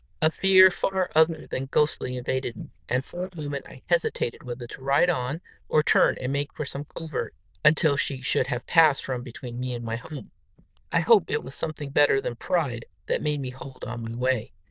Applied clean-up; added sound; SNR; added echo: neural diffusion model UNIVERSE++.